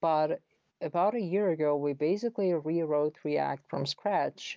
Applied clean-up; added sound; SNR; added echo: none; none; none; none.